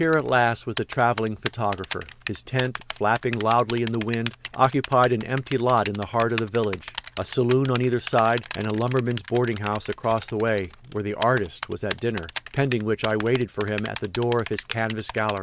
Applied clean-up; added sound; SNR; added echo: none; Typing; 14 dB; none.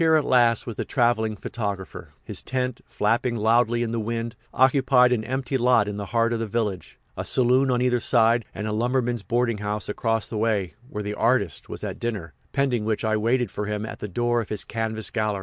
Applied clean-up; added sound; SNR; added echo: none; none; none; none.